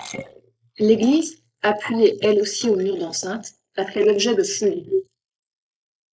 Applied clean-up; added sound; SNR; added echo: neural mask model Resemble Enhance denoiser.